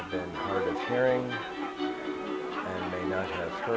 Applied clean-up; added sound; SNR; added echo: none; Bird vocalization, bird call, bird song; 14 dB; none.